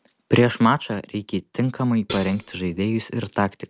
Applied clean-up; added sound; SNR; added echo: none; Hi-hat; 12 dB; none.